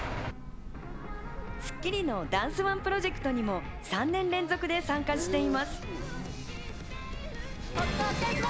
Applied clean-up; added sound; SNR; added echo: none; Train / Breathing; 9 dB; none.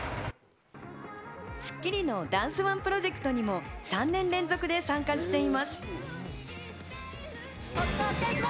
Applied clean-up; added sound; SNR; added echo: none; none; none; none.